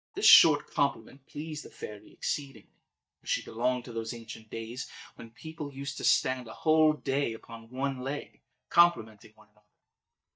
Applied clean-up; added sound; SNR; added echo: neural mask model DeepFilterNet 3.